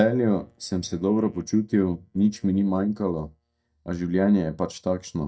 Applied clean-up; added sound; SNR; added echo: neural mask model DeepFilterNet 3.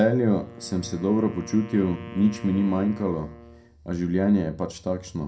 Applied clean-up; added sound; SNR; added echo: none; Wind instrument, woodwind instrument; 19 dB; reverberation time 0.2 s.